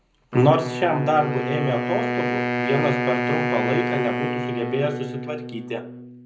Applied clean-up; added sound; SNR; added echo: none; Wind instrument, woodwind instrument; 2 dB; reverberation time 0.4 s.